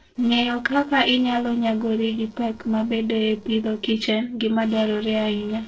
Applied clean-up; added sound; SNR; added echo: neural separator model SepFormer DNS4.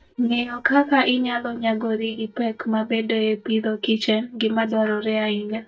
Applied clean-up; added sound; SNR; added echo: neural mask model DeepFilterNet 3.